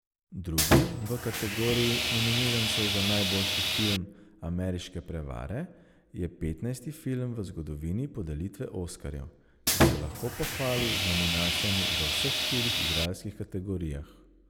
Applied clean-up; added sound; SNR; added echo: none; Sawing; -5 dB; none.